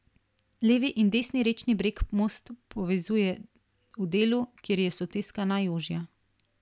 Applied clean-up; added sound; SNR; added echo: none; none; none; none.